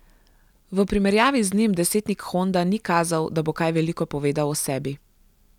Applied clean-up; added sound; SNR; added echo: none; none; none; none.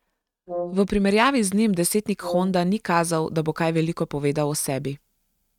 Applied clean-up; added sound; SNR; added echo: neural mask model RNNoise.